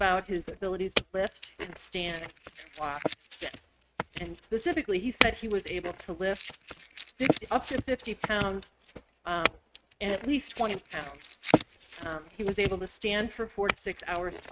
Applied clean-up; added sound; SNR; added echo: neural mask model RNNoise.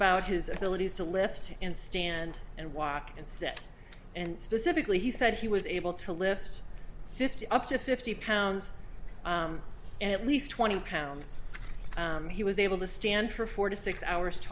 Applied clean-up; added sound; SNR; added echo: none; none; none; none.